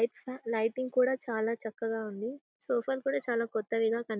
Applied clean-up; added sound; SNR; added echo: none; none; none; none.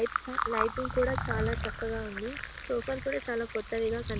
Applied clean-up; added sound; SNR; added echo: none; Fill (with liquid) + Wind / Rain; 2 dB; none.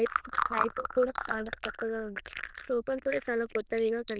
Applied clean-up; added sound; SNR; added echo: neural diffusion model UNIVERSE++.